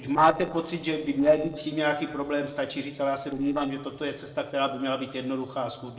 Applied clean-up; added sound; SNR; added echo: neural separator model SepFormer DNS4.